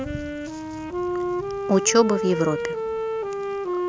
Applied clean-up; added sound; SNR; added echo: none; Wind instrument, woodwind instrument; 2 dB; none.